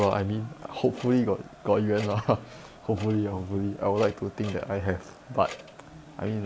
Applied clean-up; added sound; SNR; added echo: none; Clock + Crowd; 17 dB; none.